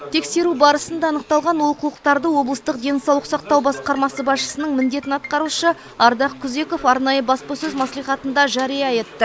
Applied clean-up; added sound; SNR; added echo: none; none; none; none.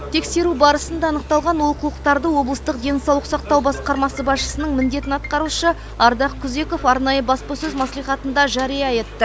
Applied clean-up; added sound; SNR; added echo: none; Idling; 13 dB; none.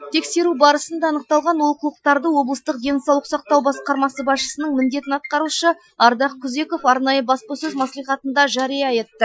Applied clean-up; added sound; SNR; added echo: classical method Wiener filter.